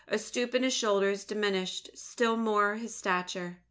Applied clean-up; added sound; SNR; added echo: none; none; none; none.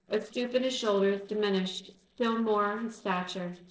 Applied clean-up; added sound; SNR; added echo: neural separator model SepFormer DNS4.